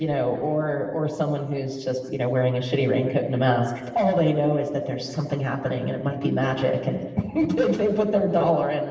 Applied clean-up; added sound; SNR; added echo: none; none; none; reverberation time 1.3 s.